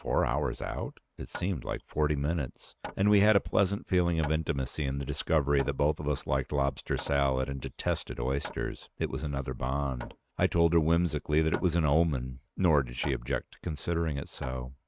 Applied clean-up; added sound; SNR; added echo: neural mask model RNNoise.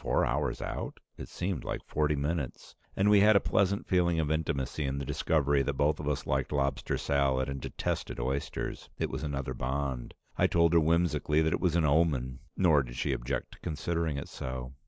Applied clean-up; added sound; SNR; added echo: none; none; none; none.